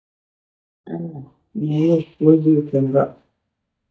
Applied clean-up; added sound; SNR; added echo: neural mask model DeepFilterNet 3.